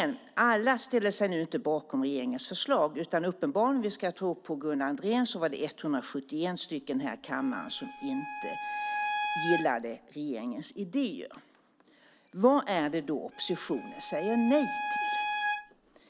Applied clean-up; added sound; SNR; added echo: none; Bowed string instrument; 3 dB; none.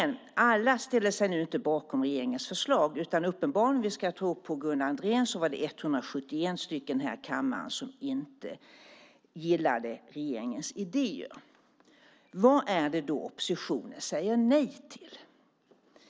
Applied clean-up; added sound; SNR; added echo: none; none; none; none.